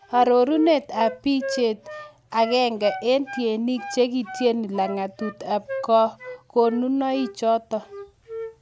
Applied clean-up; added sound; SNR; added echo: none; Wind instrument, woodwind instrument; 14 dB; none.